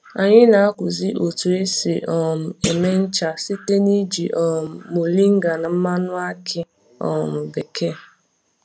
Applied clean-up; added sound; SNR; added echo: none; Thump, thud; 11 dB; none.